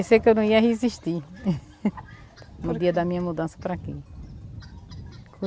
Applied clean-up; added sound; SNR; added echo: none; none; none; none.